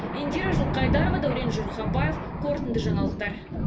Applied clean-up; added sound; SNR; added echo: none; Thunder; -4 dB; reverberation time 0.3 s.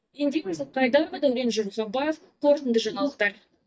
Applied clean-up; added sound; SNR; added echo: neural mask model DeepFilterNet 3.